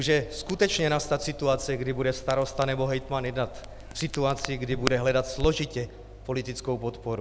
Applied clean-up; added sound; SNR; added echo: none; Crackle; 11 dB; none.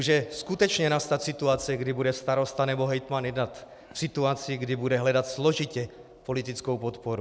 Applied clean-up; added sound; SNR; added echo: none; none; none; none.